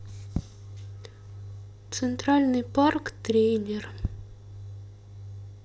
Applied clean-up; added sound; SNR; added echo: none; none; none; none.